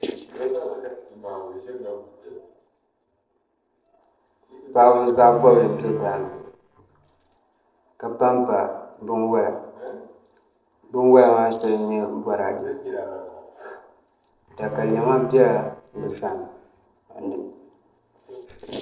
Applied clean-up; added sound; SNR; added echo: neural separator model SepFormer DNS4.